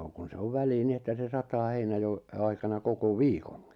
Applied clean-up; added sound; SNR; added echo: none; none; none; none.